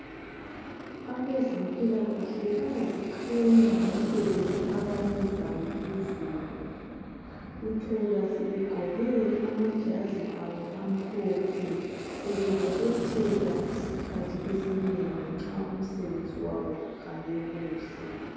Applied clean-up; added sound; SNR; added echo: none; Aircraft; 8 dB; reverberation time 2.2 s.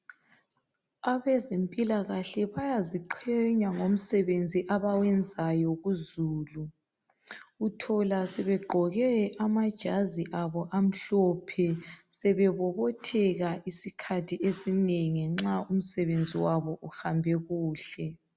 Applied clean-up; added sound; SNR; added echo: none; none; none; none.